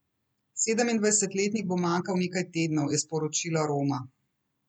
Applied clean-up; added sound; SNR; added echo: none; none; none; none.